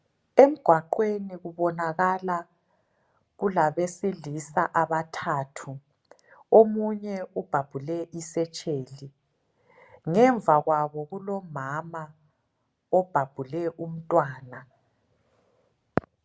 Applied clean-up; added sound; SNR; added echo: none; none; none; none.